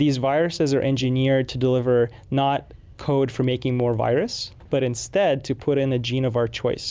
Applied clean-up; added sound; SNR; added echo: none; none; none; none.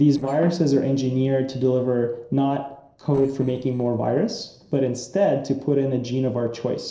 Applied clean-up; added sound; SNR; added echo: neural separator model SepFormer DNS4.